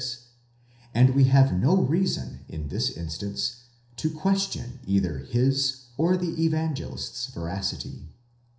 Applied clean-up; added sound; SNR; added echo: none; none; none; reverberation time 0.5 s.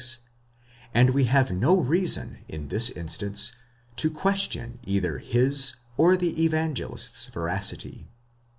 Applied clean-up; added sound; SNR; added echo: none; none; none; none.